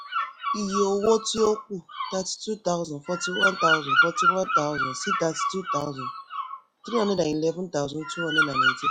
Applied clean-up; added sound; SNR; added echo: classical method log-MMSE.